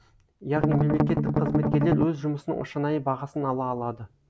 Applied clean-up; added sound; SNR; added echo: none; Strum; -4 dB; none.